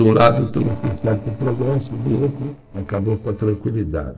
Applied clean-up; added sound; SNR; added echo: neural separator model SepFormer DNS4.